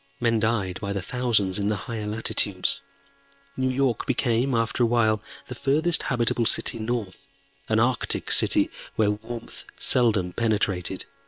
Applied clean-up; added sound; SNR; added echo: neural separator model SepFormer WHAM!.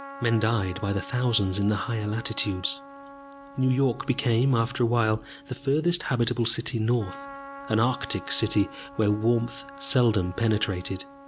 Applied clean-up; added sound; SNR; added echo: none; Trumpet; 18 dB; none.